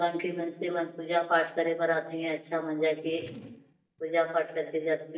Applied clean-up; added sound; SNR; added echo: neural mask model DeepFilterNet 3.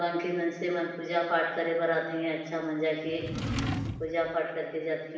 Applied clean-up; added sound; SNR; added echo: none; Drawer open or close; 4 dB; reverberation time 1.0 s.